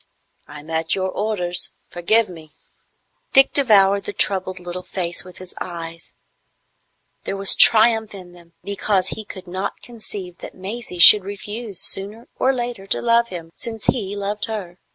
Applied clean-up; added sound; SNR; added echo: none; none; none; none.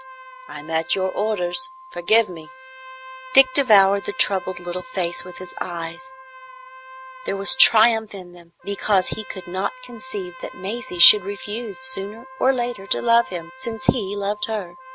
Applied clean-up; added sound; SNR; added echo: none; Organ + Trumpet; 17 dB; none.